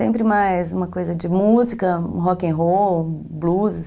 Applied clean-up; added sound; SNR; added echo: none; none; none; none.